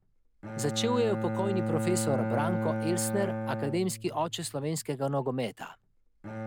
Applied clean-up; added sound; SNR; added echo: none; Bowed string instrument; 3 dB; none.